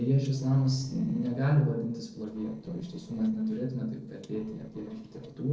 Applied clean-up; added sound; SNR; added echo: neural separator model SepFormer DNS4.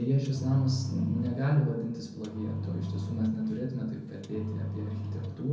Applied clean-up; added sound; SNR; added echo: none; Engine; 7 dB; reverberation time 0.5 s.